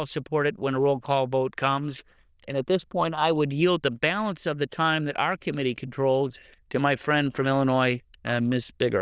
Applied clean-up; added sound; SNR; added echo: neural diffusion model UNIVERSE++.